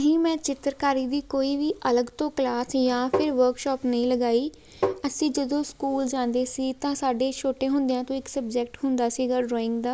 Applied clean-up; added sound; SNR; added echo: none; Tap; 3 dB; none.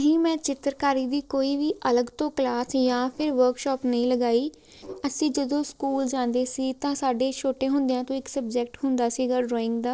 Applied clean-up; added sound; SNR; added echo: neural separator model SepFormer DNS4.